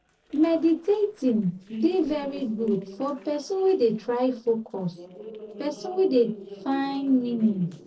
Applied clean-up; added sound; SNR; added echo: neural separator model SepFormer DNS4.